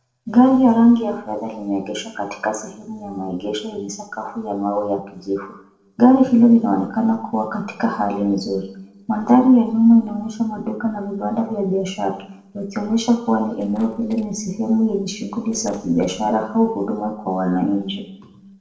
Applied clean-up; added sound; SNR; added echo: neural separator model SepFormer DNS4.